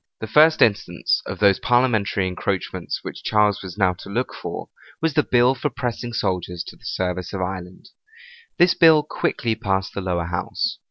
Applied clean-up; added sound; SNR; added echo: none; none; none; none.